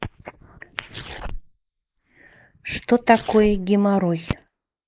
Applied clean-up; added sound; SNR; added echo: neural mask model Resemble Enhance denoiser.